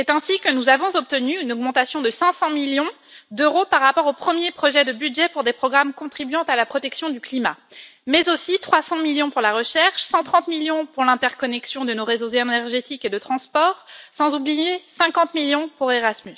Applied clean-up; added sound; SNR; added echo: none; none; none; none.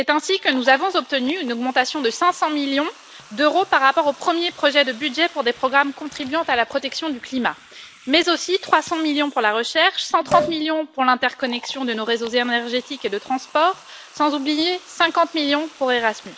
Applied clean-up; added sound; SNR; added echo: none; Liquid; 17 dB; none.